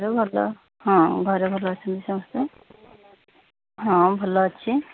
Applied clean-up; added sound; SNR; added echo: none; none; none; none.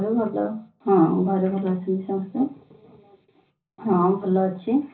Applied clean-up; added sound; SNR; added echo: none; none; none; reverberation time 0.5 s.